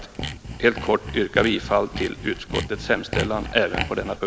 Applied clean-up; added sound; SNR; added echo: none; Sawing; 8 dB; none.